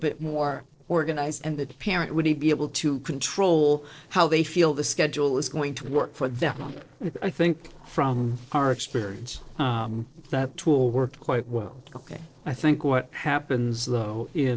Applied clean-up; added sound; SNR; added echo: neural separator model SepFormer DNS4.